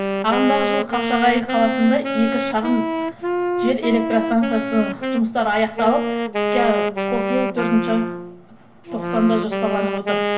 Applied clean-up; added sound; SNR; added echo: none; Wind instrument, woodwind instrument; 2 dB; reverberation time 0.2 s.